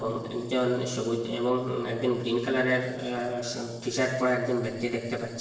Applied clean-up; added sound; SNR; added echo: neural separator model SepFormer DNS4.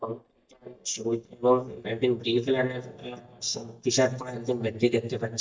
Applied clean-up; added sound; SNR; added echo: neural mask model DeepFilterNet 3.